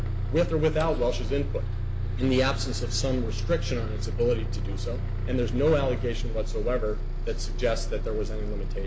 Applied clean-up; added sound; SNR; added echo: none; Bus; -1 dB; none.